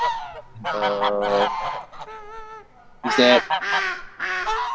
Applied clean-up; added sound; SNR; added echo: none; Fowl; 0 dB; none.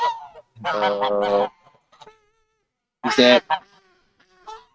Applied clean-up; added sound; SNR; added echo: neural mask model RNNoise.